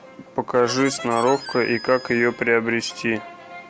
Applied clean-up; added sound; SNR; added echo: none; Harmonica; 14 dB; none.